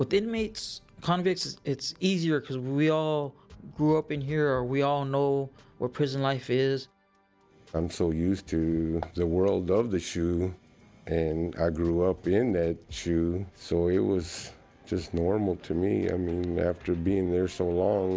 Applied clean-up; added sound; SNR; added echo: none; none; none; none.